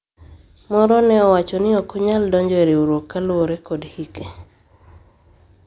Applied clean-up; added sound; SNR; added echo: none; none; none; none.